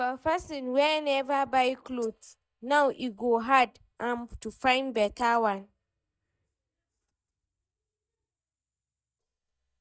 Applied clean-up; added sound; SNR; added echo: neural mask model DeepFilterNet 3.